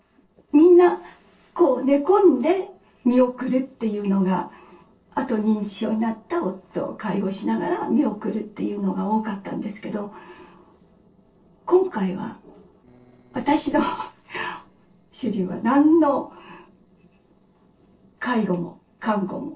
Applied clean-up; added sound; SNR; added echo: neural separator model SepFormer DNS4.